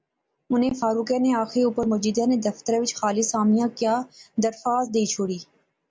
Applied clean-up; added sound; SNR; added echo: none; none; none; none.